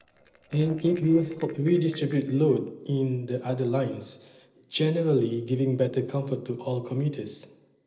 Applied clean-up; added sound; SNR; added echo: neural separator model SepFormer DNS4.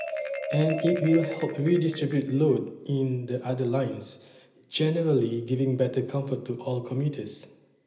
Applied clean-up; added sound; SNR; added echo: none; Marimba, xylophone; 11 dB; reverberation time 0.8 s.